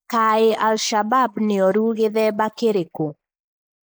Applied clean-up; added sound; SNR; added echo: neural mask model Resemble Enhance denoiser.